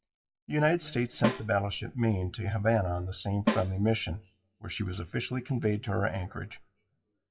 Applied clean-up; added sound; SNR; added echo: classical method WPE with log-MMSE.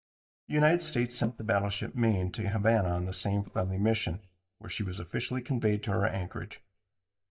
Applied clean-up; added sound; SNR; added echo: neural mask model DeepFilterNet 3.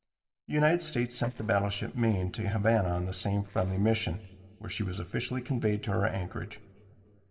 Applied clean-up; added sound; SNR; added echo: neural separator model SepFormer DNS4.